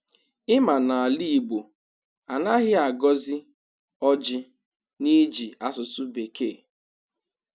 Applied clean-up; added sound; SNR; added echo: none; none; none; none.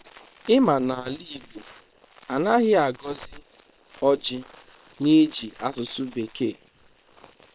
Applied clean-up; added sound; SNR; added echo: neural separator model SepFormer WHAM!.